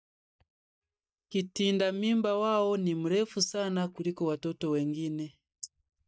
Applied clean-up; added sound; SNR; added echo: neural mask model DeepFilterNet 3.